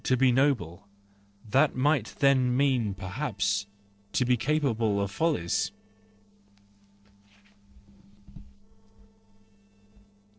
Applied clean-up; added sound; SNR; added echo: neural separator model SepFormer DNS4.